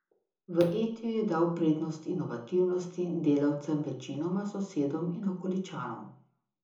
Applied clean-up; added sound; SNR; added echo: none; none; none; reverberation time 0.5 s.